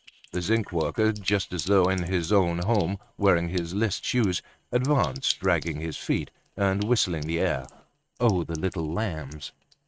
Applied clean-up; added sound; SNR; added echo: neural mask model RNNoise.